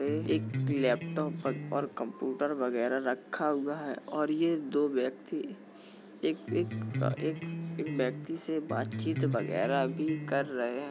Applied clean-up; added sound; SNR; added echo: none; Electric guitar; 4 dB; none.